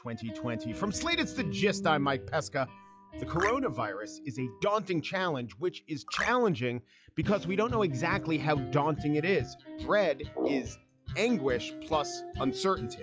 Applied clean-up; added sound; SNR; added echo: classical method log-MMSE.